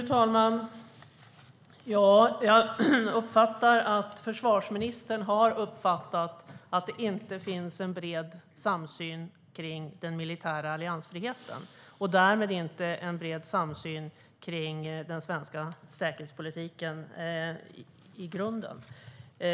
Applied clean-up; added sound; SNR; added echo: none; none; none; none.